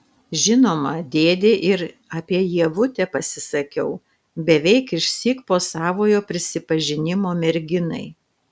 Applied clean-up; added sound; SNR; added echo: none; none; none; none.